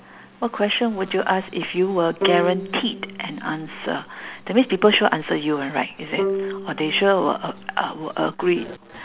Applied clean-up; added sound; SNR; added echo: none; Bowed string instrument; 10 dB; none.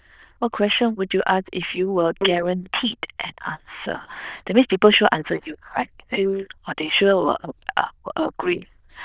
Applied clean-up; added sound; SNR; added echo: neural diffusion model UNIVERSE++.